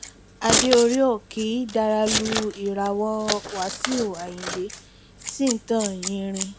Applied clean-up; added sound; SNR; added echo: none; Scissors; 5 dB; none.